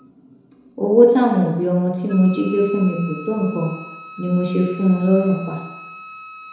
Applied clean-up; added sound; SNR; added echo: none; Wind instrument, woodwind instrument; 19 dB; reverberation time 1.0 s.